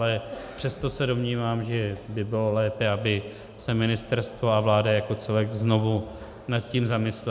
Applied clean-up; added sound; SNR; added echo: none; none; none; none.